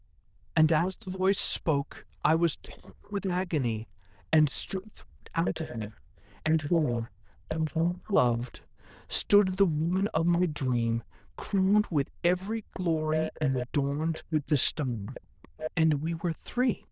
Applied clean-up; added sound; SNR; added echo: neural diffusion model UNIVERSE++.